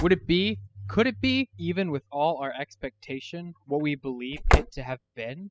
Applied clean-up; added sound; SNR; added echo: classical method spectral subtraction.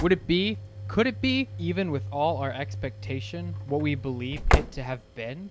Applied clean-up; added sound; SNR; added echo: none; Slam / Engine; 3 dB; none.